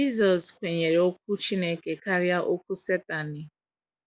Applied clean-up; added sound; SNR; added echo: none; none; none; none.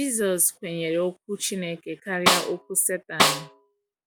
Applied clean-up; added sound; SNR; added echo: none; Snare drum; -3 dB; none.